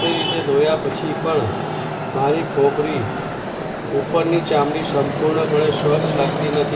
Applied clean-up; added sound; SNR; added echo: none; Traffic noise, roadway noise; 3 dB; reverberation time 2.1 s.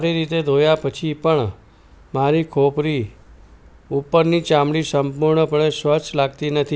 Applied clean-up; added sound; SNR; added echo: none; none; none; none.